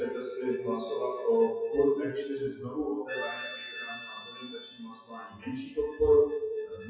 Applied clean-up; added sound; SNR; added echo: classical method WPE with log-MMSE.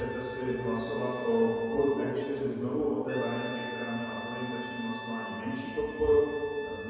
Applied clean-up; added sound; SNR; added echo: none; Brass instrument; 12 dB; reverberation time 2.2 s.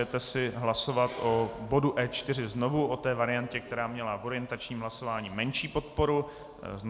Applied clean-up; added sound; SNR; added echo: none; none; none; none.